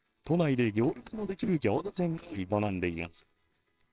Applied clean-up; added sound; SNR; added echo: neural separator model SepFormer WHAMR!.